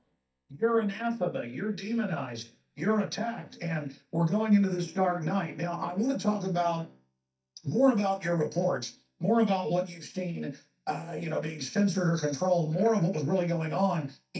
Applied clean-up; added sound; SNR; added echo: neural mask model DeepFilterNet 3.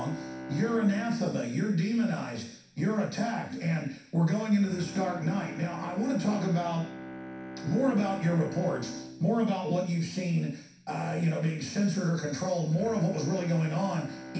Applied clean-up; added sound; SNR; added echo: none; Bowed string instrument; 15 dB; reverberation time 0.6 s.